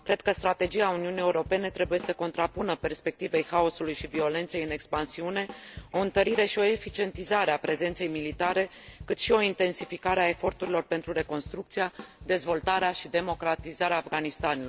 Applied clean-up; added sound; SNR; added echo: none; Drum kit; 18 dB; none.